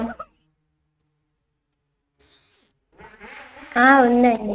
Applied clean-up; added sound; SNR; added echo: neural mask model RNNoise.